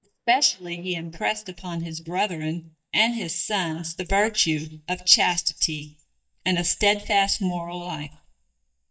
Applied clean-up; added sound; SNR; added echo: neural mask model DeepFilterNet 3.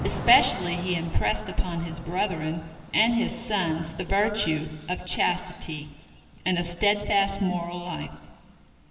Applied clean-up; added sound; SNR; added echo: none; Thunder / Rain; 15 dB; reverberation time 1.9 s.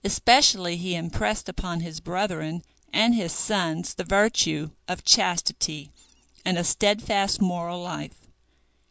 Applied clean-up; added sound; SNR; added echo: none; none; none; none.